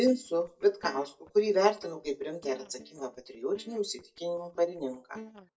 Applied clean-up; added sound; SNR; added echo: neural mask model DeepFilterNet 3.